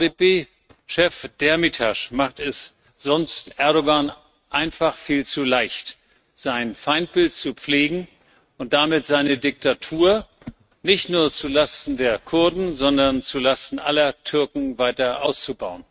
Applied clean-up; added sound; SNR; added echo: neural mask model RNNoise.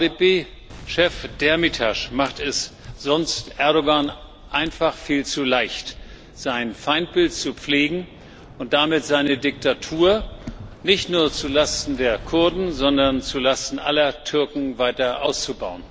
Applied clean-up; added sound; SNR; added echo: none; Waves, surf + Boom; 18 dB; none.